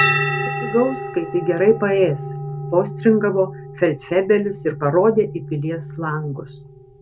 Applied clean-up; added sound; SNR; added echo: none; Bell; 7 dB; none.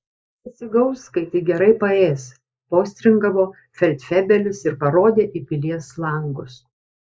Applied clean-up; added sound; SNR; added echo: neural mask model Resemble Enhance denoiser.